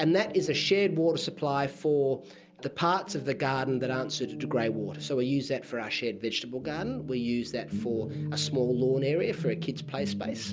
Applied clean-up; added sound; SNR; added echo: none; Guitar; 10 dB; none.